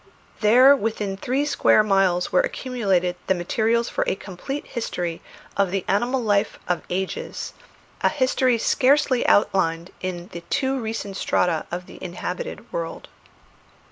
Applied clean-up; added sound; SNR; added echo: none; none; none; none.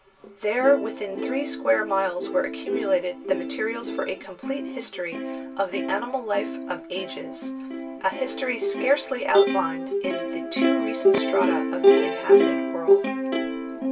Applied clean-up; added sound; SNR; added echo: none; Plucked string instrument; -3 dB; reverberation time 0.1 s.